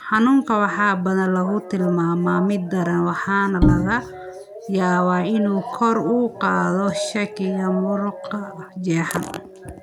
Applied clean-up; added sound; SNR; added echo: none; Bowed string instrument; 0 dB; none.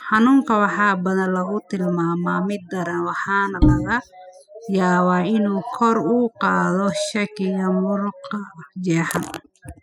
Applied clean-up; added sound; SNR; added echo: classical method spectral subtraction.